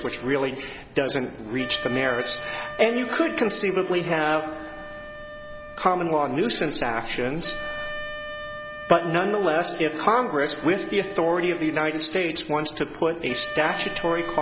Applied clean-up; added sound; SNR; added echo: none; Wind instrument, woodwind instrument; 12 dB; none.